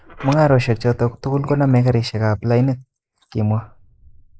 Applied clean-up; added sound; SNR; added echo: neural mask model Resemble Enhance denoiser.